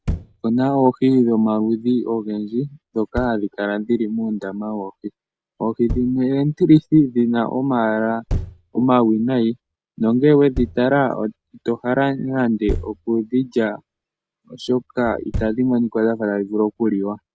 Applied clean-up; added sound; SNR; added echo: none; Thump, thud; 14 dB; none.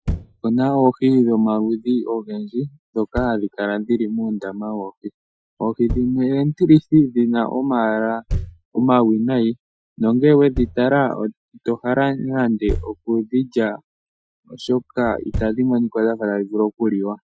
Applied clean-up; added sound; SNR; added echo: classical method Wiener filter.